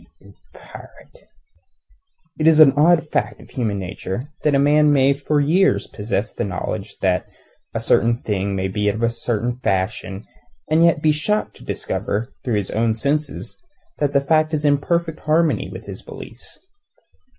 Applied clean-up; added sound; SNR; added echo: none; none; none; none.